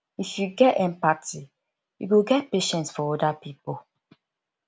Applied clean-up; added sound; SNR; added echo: none; none; none; none.